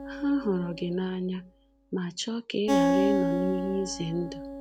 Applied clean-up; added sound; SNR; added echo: none; Acoustic guitar; 0 dB; none.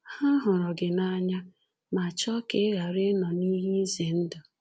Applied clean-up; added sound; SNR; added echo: none; none; none; none.